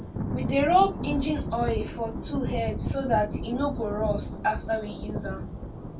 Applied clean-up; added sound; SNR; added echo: none; Thunder / Rain; 4 dB; reverberation time 0.2 s.